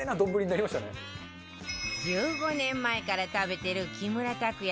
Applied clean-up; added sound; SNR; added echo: none; none; none; none.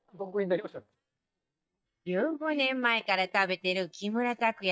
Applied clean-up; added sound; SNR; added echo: neural mask model DeepFilterNet 3.